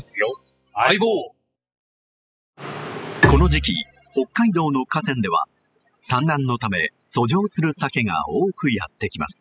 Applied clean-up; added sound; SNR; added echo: classical method spectral subtraction.